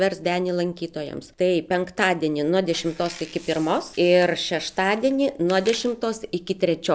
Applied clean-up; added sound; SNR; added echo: none; none; none; none.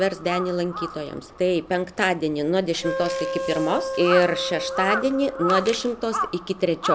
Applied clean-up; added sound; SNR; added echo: none; Crow + Wind instrument, woodwind instrument; 6 dB; none.